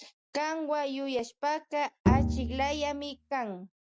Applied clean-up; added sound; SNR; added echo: none; Bowed string instrument; -3 dB; none.